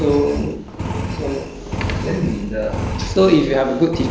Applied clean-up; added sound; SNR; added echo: none; Engine; 7 dB; none.